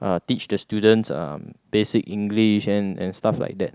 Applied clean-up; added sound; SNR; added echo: none; none; none; none.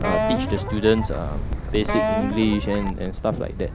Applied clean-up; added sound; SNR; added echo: none; Wind + Wind instrument, woodwind instrument; 1 dB; none.